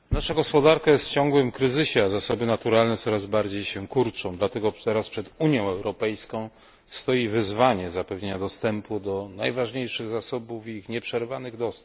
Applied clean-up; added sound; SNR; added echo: none; none; none; none.